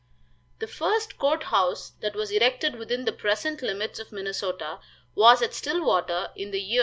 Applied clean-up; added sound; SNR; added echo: none; none; none; none.